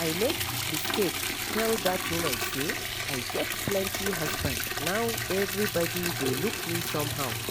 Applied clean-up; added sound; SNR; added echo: none; Liquid; -1 dB; none.